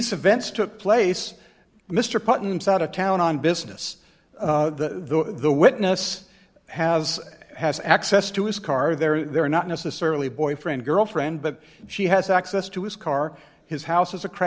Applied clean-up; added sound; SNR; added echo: none; none; none; none.